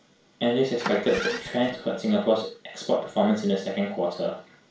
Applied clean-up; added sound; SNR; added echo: none; Engine starting; 9 dB; reverberation time 0.3 s.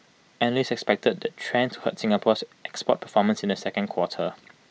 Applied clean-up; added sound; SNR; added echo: none; none; none; none.